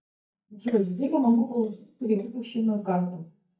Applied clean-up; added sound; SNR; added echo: neural mask model DeepFilterNet 3.